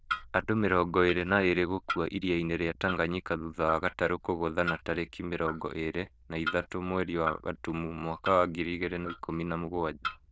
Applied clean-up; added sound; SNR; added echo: neural diffusion model UNIVERSE++.